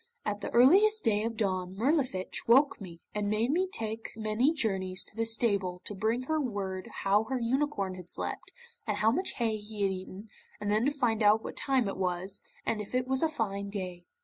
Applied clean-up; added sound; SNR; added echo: none; none; none; none.